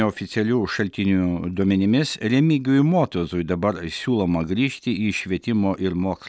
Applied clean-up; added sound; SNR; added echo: none; none; none; none.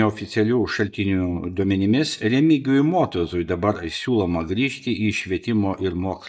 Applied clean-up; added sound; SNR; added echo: neural mask model DeepFilterNet 3.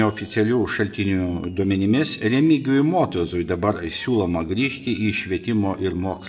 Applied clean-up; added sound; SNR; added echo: neural separator model SepFormer DNS4.